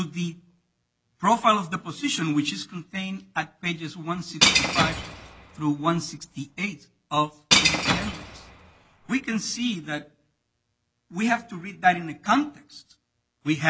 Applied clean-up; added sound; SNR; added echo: none; Shatter / Crushing; -2 dB; none.